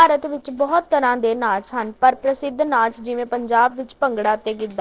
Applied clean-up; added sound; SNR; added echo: neural separator model SepFormer DNS4.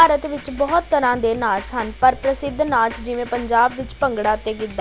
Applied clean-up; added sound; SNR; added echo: none; Drum kit; 16 dB; none.